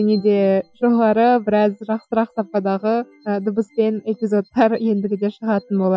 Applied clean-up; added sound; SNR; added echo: classical method Wiener filter.